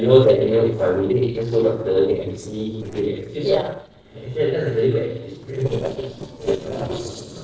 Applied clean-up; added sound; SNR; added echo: neural separator model SepFormer DNS4.